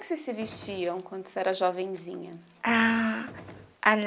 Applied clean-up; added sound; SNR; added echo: none; Gunshot, gunfire; 17 dB; none.